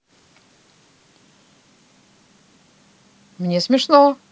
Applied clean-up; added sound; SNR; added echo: none; none; none; none.